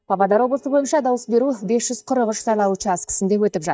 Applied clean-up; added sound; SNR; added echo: neural mask model DeepFilterNet 3.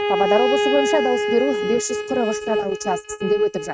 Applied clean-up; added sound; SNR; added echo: neural mask model RNNoise.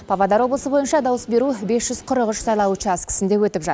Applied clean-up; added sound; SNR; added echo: none; none; none; none.